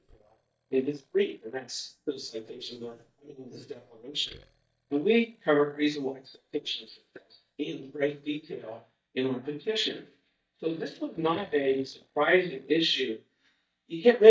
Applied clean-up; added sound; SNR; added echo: neural mask model DeepFilterNet 3.